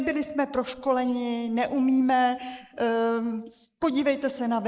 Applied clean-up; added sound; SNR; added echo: neural mask model Resemble Enhance denoiser.